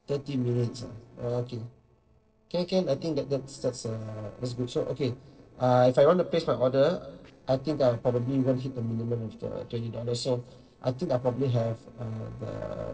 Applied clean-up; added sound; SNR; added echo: neural separator model SepFormer DNS4.